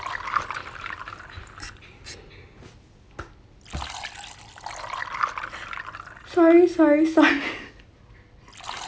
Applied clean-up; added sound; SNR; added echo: none; Liquid; 11 dB; none.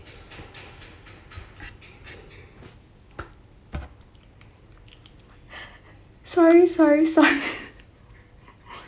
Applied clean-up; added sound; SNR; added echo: none; none; none; none.